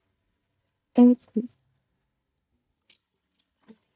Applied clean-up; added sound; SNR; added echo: neural mask model DeepFilterNet 3.